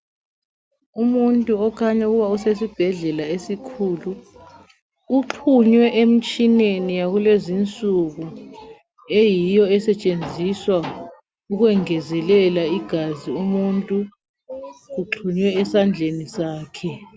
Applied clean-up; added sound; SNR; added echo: none; none; none; none.